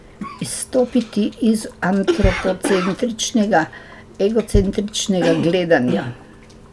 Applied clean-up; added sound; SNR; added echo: none; Bass drum + Cough; 7 dB; none.